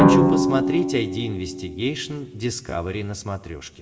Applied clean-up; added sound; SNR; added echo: none; Drum; -5 dB; reverberation time 1.0 s.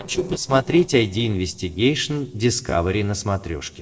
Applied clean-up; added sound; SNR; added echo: neural separator model SepFormer DNS4.